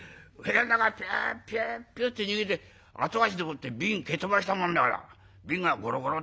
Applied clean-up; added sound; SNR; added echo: none; none; none; none.